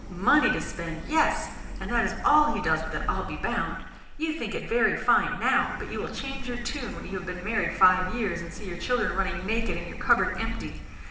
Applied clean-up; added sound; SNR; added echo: none; Idling; 12 dB; reverberation time 0.9 s.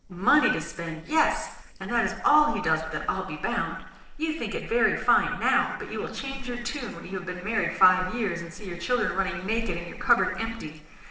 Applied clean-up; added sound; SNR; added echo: neural separator model SepFormer DNS4.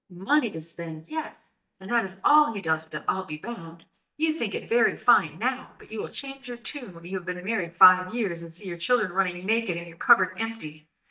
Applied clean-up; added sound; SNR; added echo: neural mask model DeepFilterNet 3.